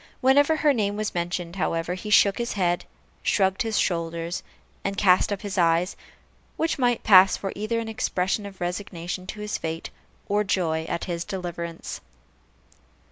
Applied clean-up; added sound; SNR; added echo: none; none; none; none.